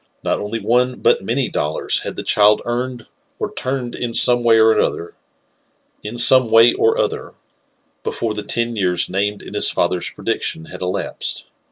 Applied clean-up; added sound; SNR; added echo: none; none; none; none.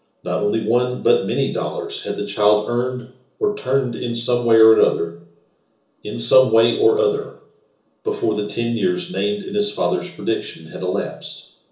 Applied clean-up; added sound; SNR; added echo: none; none; none; reverberation time 0.8 s.